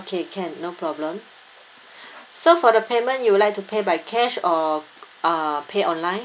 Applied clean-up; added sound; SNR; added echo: none; none; none; none.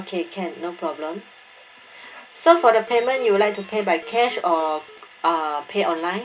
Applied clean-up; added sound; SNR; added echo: none; Alarm; 17 dB; reverberation time 0.2 s.